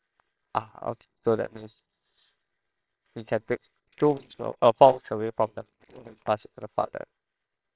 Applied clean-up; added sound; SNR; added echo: neural separator model SepFormer WHAMR!.